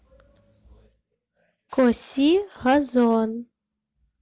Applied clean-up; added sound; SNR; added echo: none; none; none; none.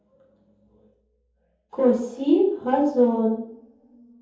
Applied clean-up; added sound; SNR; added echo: none; none; none; reverberation time 0.7 s.